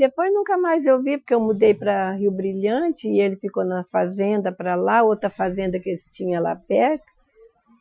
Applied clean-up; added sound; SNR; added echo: classical method Wiener filter.